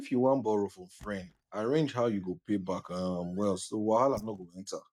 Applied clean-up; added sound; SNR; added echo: neural mask model DeepFilterNet 3.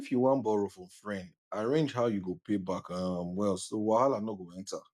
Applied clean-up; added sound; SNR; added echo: none; none; none; none.